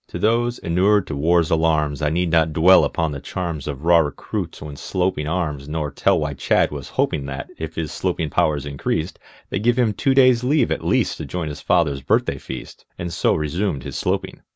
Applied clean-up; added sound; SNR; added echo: none; none; none; none.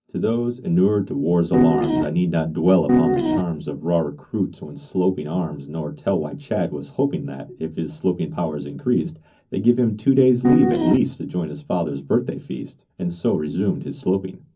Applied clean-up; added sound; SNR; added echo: none; Piano; -4 dB; reverberation time 0.4 s.